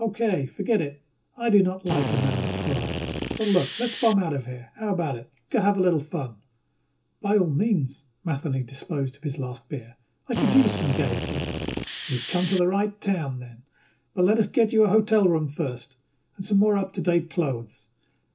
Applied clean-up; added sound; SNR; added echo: none; Drill; 5 dB; reverberation time 0.2 s.